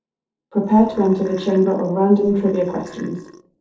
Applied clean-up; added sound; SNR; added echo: neural separator model SepFormer DNS4.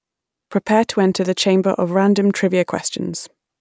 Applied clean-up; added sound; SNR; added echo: none; none; none; none.